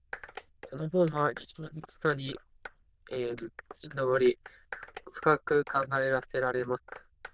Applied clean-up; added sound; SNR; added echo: neural diffusion model UNIVERSE++.